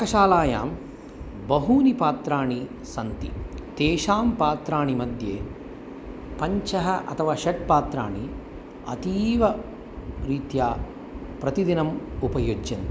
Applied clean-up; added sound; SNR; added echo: none; none; none; none.